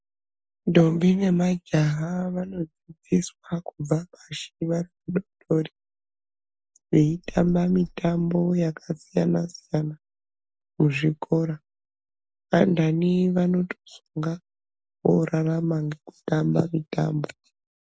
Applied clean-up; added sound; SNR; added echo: neural mask model Resemble Enhance denoiser.